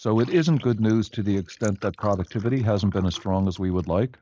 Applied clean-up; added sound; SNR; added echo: neural mask model Resemble Enhance denoiser.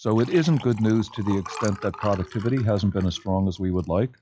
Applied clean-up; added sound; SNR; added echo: classical method log-MMSE.